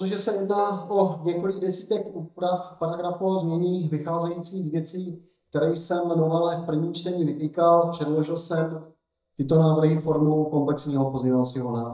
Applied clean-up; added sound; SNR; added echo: neural mask model DeepFilterNet 3.